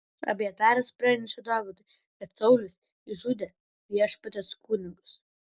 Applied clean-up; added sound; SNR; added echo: none; none; none; none.